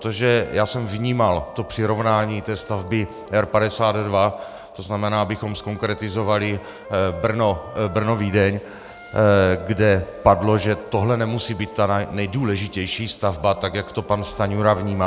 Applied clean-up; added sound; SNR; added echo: none; Wind instrument, woodwind instrument; 20 dB; none.